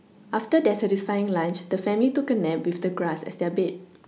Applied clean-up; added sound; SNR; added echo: none; none; none; none.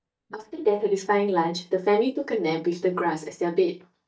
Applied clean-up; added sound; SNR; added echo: neural mask model DeepFilterNet 3.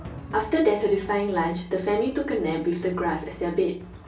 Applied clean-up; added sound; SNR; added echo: none; Drum; 17 dB; reverberation time 0.2 s.